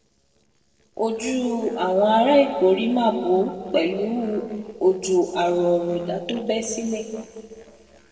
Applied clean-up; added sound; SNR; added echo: neural separator model SepFormer DNS4.